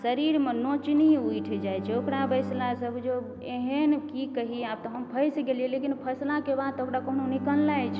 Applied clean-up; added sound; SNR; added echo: none; Bowed string instrument; 12 dB; none.